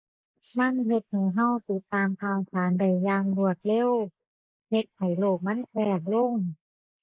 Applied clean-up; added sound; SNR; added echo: neural mask model Resemble Enhance denoiser.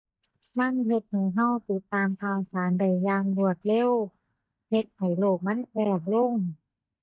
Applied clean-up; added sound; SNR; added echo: neural mask model DeepFilterNet 3.